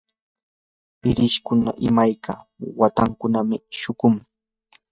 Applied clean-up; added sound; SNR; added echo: neural mask model DeepFilterNet 3.